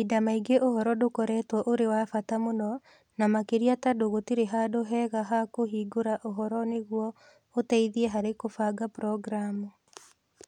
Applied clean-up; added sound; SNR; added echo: none; none; none; none.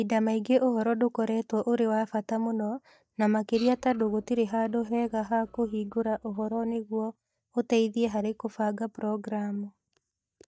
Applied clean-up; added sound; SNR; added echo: neural mask model DeepFilterNet 3.